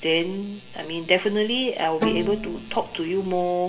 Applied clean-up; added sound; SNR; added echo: none; Bowed string instrument; 5 dB; reverberation time 0.7 s.